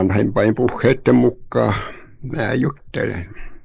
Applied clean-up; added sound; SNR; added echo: neural mask model Resemble Enhance denoiser.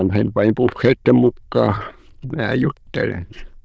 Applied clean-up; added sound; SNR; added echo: neural diffusion model UNIVERSE++.